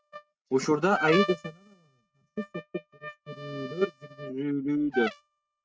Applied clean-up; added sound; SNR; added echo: neural mask model RNNoise.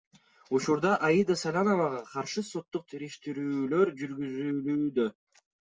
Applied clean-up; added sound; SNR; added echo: none; none; none; none.